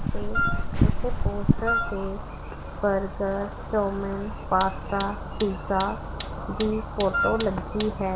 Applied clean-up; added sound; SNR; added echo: none; Wind instrument, woodwind instrument + Fire; 1 dB; none.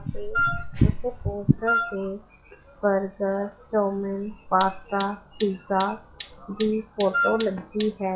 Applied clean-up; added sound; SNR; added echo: classical method log-MMSE.